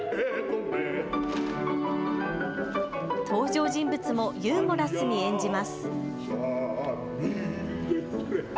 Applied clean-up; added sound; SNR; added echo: none; none; none; none.